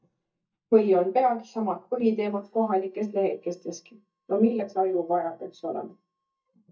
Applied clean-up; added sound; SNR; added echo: neural mask model DeepFilterNet 3.